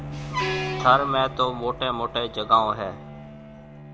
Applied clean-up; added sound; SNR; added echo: none; Bowed string instrument + Truck; 8 dB; none.